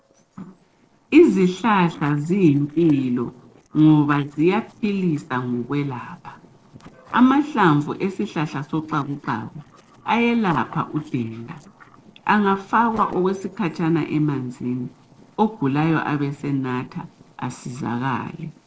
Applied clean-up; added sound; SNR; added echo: neural separator model SepFormer DNS4.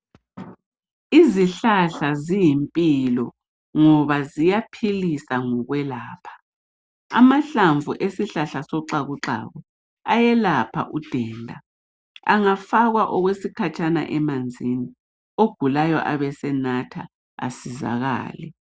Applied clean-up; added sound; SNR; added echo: none; none; none; none.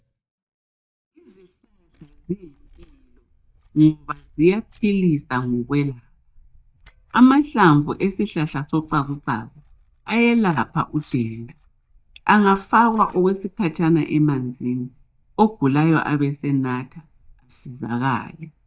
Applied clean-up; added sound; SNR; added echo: neural mask model DeepFilterNet 3.